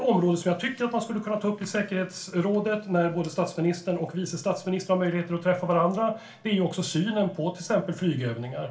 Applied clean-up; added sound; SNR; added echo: none; none; none; reverberation time 0.3 s.